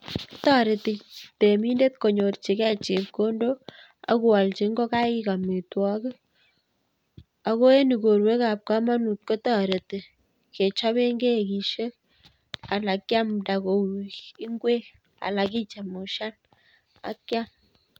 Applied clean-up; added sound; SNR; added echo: none; none; none; none.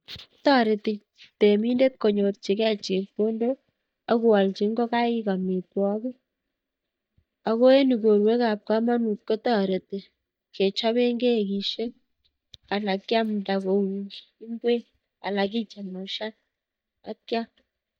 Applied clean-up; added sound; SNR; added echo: neural mask model DeepFilterNet 3.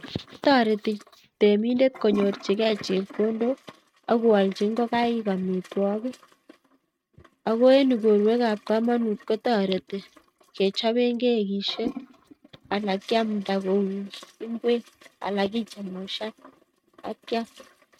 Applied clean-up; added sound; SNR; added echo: neural mask model RNNoise.